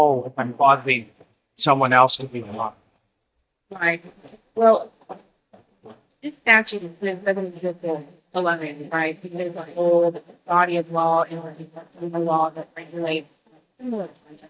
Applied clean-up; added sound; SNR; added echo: neural mask model DeepFilterNet 3.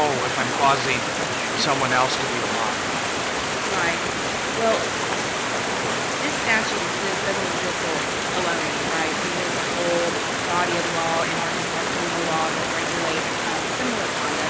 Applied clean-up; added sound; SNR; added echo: none; Stream; -3 dB; none.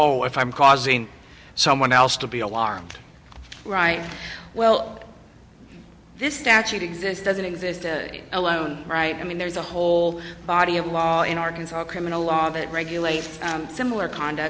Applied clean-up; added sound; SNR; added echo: none; none; none; none.